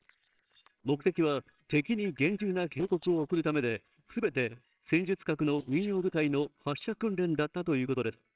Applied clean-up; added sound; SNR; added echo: neural separator model SepFormer WHAMR!.